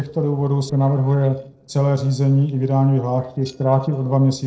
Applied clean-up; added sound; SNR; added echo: neural separator model SepFormer DNS4.